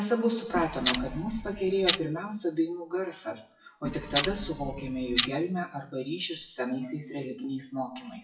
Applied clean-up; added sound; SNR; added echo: classical method WPE with log-MMSE.